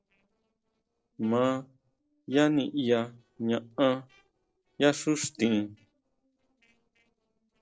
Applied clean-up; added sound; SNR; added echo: neural separator model SepFormer DNS4.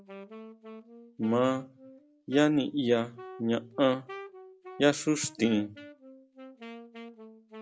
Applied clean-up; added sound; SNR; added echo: none; Wind instrument, woodwind instrument; 17 dB; none.